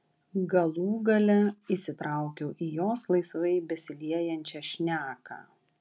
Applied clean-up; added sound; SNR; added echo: none; none; none; none.